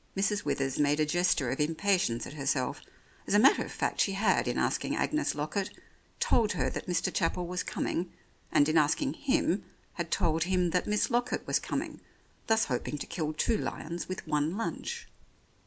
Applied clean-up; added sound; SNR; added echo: none; none; none; none.